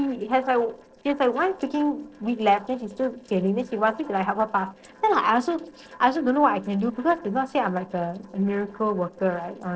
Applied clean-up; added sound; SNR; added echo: neural separator model SepFormer DNS4.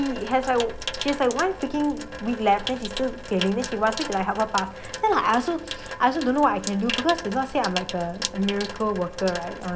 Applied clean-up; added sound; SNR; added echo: none; Sink (filling or washing) / Water tap, faucet; 9 dB; none.